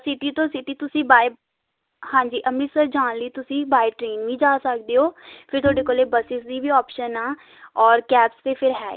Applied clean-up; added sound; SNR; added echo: none; Bowed string instrument; 13 dB; none.